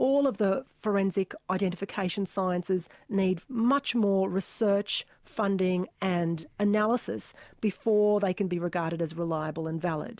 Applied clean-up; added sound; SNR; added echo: none; none; none; none.